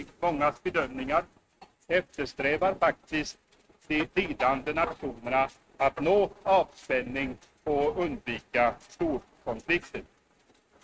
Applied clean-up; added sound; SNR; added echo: neural mask model RNNoise.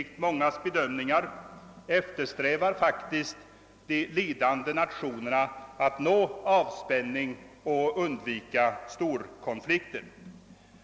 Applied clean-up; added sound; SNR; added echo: none; none; none; none.